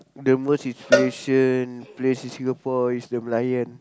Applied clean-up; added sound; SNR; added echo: none; Cowbell; 5 dB; none.